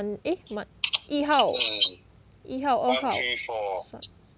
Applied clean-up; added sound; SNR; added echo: none; none; none; none.